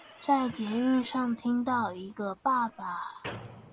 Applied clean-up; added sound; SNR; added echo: none; Squeak / Slam; 18 dB; none.